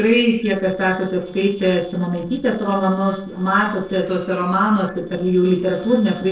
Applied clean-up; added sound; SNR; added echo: neural separator model SepFormer DNS4.